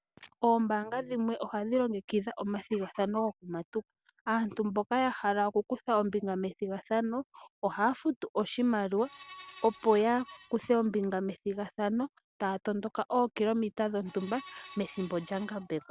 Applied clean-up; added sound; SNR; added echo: none; Screech; 18 dB; none.